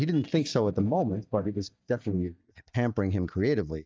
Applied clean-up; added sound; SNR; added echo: neural mask model DeepFilterNet 3.